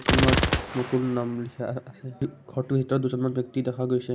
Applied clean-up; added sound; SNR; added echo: none; Gunshot, gunfire; 2 dB; none.